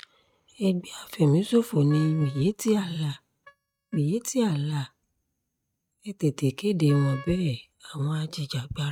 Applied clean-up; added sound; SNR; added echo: neural mask model RNNoise.